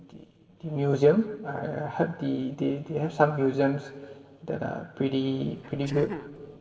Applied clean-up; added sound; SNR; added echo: neural separator model SepFormer DNS4.